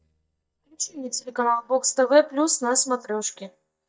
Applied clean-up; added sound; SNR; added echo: neural mask model DeepFilterNet 3.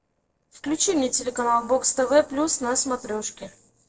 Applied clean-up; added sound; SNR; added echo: neural separator model SepFormer DNS4.